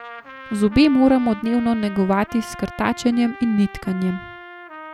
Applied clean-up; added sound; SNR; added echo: none; Trumpet; 17 dB; none.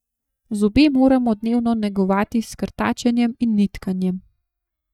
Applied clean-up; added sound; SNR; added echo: neural mask model DeepFilterNet 3.